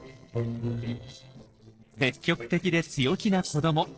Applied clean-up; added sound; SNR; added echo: neural separator model SepFormer DNS4.